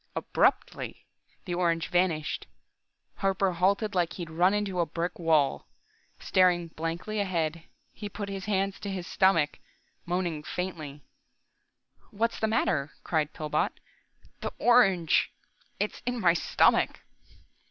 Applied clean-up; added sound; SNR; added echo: none; none; none; none.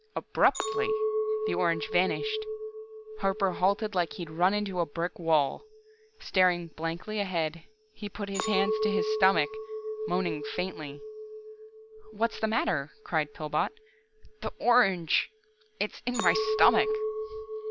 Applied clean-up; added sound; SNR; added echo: none; Chink, clink; 5 dB; none.